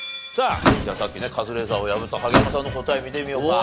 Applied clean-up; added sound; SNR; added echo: none; Slam / Microwave oven; -2 dB; none.